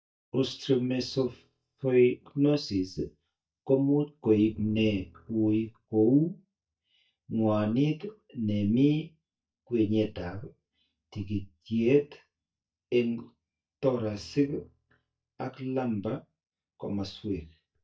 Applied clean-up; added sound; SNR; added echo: neural mask model DeepFilterNet 3.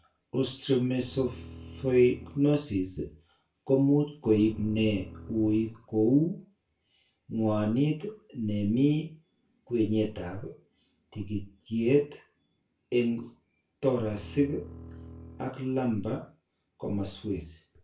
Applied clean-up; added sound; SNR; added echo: none; Bowed string instrument; 17 dB; reverberation time 0.3 s.